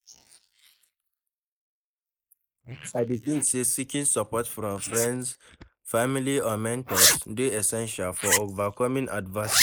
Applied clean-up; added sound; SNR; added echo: neural mask model Resemble Enhance denoiser.